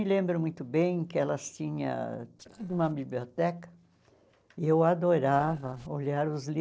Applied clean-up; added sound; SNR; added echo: neural separator model SepFormer DNS4.